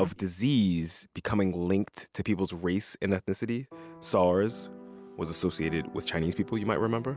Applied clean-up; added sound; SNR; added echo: none; none; none; none.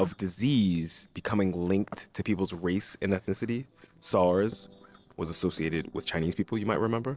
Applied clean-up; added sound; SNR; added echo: neural separator model SepFormer DNS4.